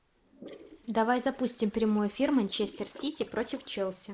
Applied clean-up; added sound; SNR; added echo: neural mask model Resemble Enhance denoiser.